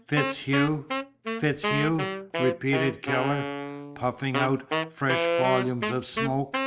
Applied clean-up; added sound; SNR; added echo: none; Wind instrument, woodwind instrument; 2 dB; none.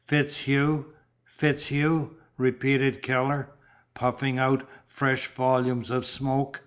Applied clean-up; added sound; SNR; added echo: none; none; none; none.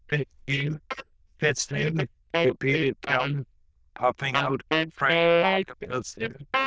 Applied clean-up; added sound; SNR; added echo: neural diffusion model UNIVERSE++.